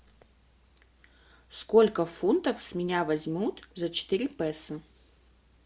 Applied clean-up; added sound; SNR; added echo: none; none; none; none.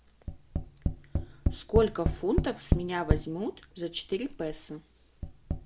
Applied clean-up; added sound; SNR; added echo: none; Tap; -1 dB; none.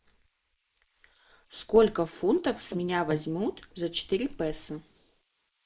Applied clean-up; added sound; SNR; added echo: neural mask model Resemble Enhance denoiser.